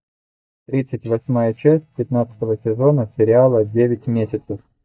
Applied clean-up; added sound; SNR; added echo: neural mask model DeepFilterNet 3.